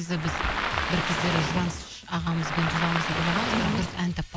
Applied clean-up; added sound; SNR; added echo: none; Waves, surf; 1 dB; none.